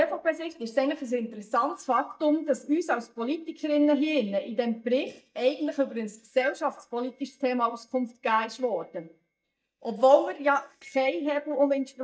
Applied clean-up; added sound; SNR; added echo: neural mask model DeepFilterNet 3.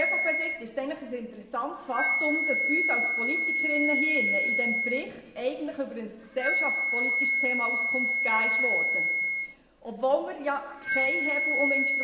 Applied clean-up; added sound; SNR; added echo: none; Wind instrument, woodwind instrument; -4 dB; reverberation time 1.1 s.